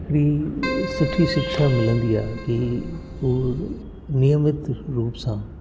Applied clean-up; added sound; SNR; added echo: none; Keyboard (musical); 9 dB; none.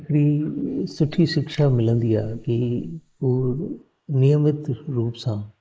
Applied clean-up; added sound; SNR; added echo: neural mask model Resemble Enhance denoiser.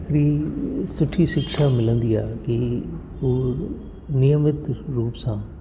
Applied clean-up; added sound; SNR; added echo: none; none; none; none.